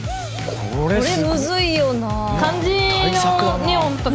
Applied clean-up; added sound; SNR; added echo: none; none; none; none.